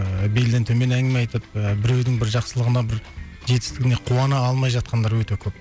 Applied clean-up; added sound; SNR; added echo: none; none; none; none.